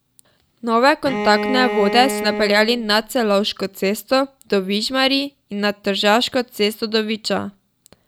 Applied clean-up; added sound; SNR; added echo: none; Bowed string instrument; 6 dB; none.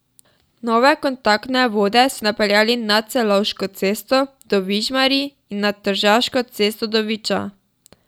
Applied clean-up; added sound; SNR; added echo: none; none; none; none.